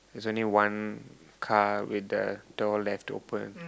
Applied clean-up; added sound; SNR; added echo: none; none; none; none.